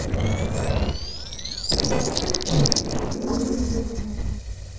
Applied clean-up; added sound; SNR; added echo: neural separator model SepFormer DNS4.